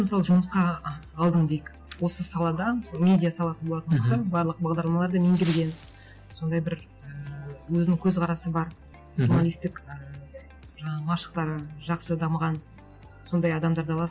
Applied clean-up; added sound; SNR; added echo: none; Wind; 15 dB; none.